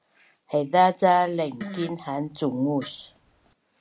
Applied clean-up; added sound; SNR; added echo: none; Fart; 18 dB; none.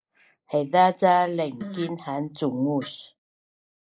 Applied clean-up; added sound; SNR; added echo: neural mask model Resemble Enhance denoiser.